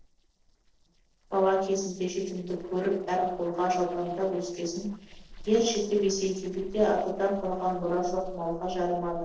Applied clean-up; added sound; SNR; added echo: neural separator model SepFormer DNS4.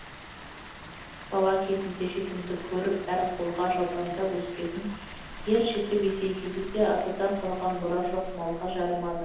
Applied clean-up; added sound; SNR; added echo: none; Water; 13 dB; reverberation time 0.8 s.